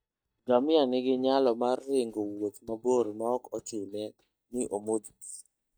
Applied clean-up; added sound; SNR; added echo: neural mask model DeepFilterNet 3.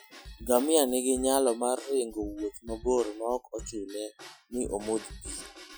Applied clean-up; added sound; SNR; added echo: classical method Wiener filter.